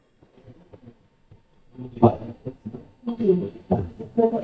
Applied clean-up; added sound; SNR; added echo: neural mask model DeepFilterNet 3.